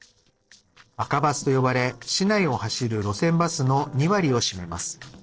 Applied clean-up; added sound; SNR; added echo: neural separator model SepFormer DNS4.